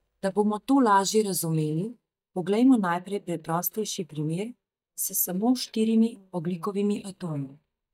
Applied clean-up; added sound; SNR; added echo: neural mask model DeepFilterNet 3.